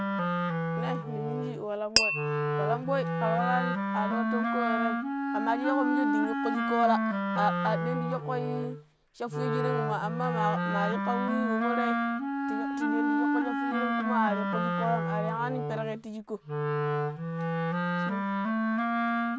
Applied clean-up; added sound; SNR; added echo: none; Wind instrument, woodwind instrument + Glass; -4 dB; none.